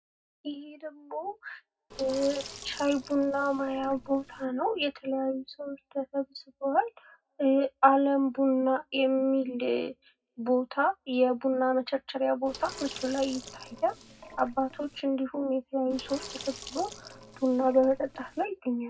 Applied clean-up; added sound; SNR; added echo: none; Sink (filling or washing); 16 dB; reverberation time 0.3 s.